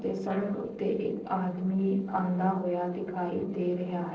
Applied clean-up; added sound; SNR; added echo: neural separator model SepFormer DNS4.